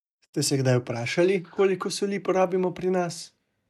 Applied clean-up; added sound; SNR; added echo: neural mask model DeepFilterNet 3.